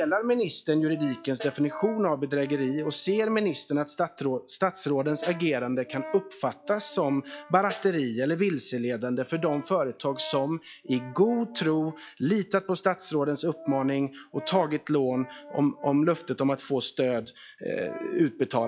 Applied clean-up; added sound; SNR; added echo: classical method log-MMSE.